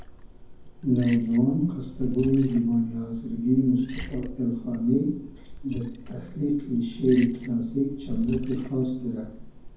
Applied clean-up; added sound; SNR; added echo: none; Liquid; 13 dB; reverberation time 0.9 s.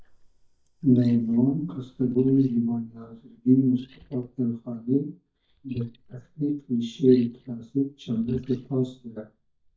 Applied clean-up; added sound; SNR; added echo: neural mask model DeepFilterNet 3.